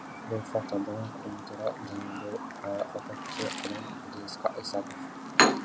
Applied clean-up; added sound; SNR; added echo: none; Chirp, tweet; -3 dB; none.